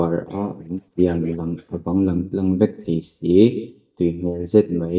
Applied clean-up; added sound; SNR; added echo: neural mask model DeepFilterNet 3.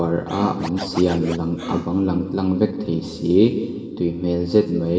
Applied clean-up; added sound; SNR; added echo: none; Scratching (performance technique); 13 dB; reverberation time 1.7 s.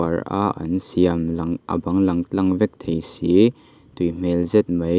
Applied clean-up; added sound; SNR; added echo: none; none; none; none.